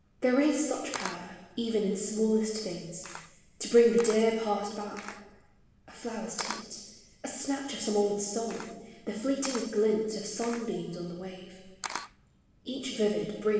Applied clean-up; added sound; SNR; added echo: none; Camera; 16 dB; reverberation time 1.2 s.